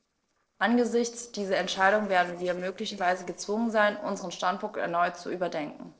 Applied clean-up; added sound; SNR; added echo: neural separator model SepFormer DNS4.